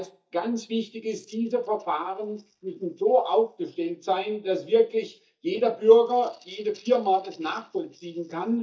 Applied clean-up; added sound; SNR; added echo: neural mask model DeepFilterNet 3.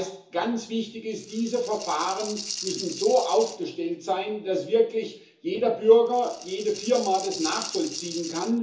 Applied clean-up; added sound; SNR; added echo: none; Rattle (instrument); 11 dB; reverberation time 0.7 s.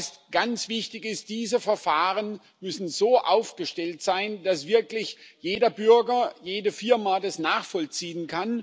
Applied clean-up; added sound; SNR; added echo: none; none; none; none.